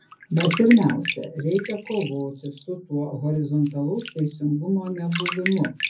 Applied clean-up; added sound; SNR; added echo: none; Bathtub (filling or washing); 10 dB; reverberation time 0.4 s.